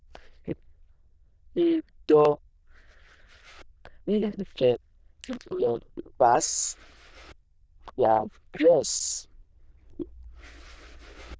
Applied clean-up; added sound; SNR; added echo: neural diffusion model UNIVERSE++.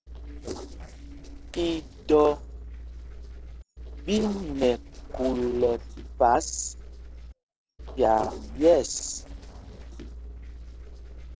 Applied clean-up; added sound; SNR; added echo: neural separator model SepFormer DNS4.